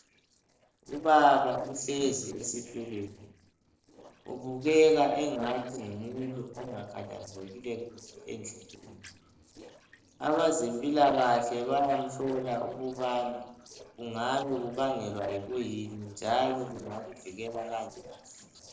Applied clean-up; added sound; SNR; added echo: neural separator model SepFormer DNS4.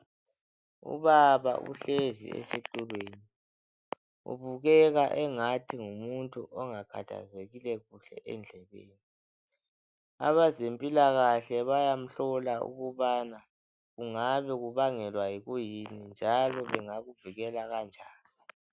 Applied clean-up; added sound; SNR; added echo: none; none; none; none.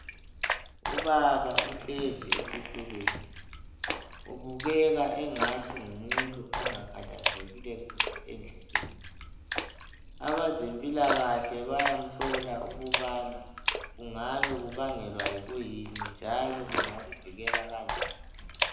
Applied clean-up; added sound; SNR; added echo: none; Splash, splatter; 0 dB; reverberation time 0.8 s.